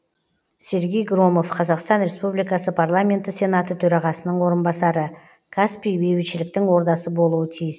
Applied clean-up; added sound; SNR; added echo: none; none; none; none.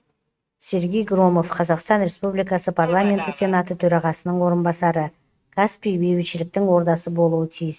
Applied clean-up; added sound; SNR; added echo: neural mask model RNNoise.